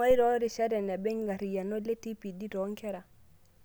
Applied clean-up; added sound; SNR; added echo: none; none; none; none.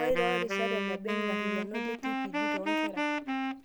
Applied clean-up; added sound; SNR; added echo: none; Wind instrument, woodwind instrument; -4 dB; none.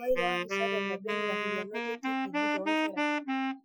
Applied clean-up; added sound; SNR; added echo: classical method Wiener filter.